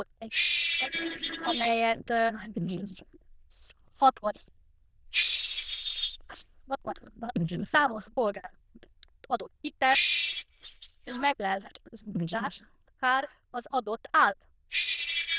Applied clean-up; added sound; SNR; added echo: neural diffusion model UNIVERSE++.